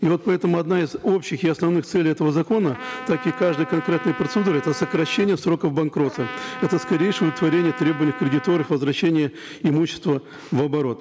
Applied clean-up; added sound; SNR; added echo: none; Trumpet; 13 dB; none.